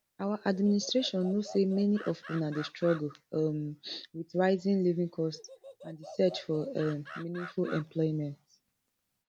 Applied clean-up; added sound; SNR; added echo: none; Animal; 18 dB; none.